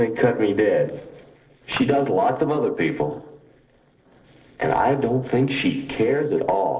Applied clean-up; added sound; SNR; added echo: neural separator model SepFormer DNS4.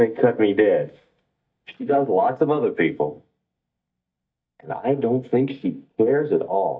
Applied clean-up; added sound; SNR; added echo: neural mask model DeepFilterNet 3.